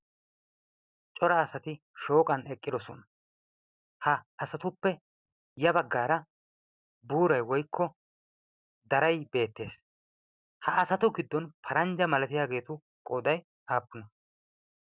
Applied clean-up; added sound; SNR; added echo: none; none; none; none.